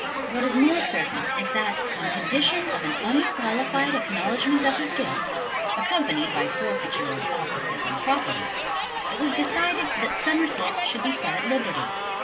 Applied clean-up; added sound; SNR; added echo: none; Crowd; 0 dB; reverberation time 0.2 s.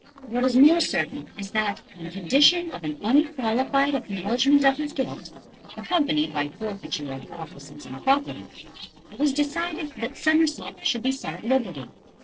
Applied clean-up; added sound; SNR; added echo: neural separator model SepFormer DNS4.